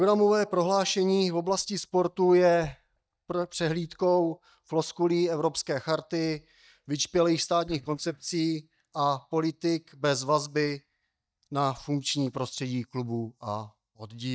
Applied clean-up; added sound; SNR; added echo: neural mask model DeepFilterNet 3.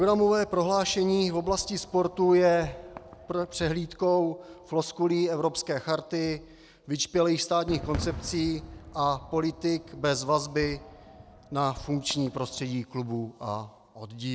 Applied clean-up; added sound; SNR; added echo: none; Fireworks; 17 dB; none.